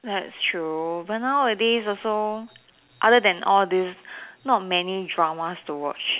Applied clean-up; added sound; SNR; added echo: none; none; none; none.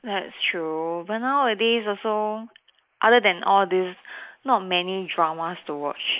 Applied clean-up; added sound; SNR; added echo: neural mask model Resemble Enhance denoiser.